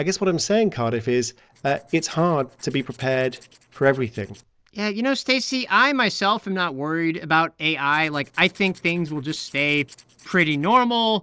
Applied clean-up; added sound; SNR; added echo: neural separator model SepFormer DNS4.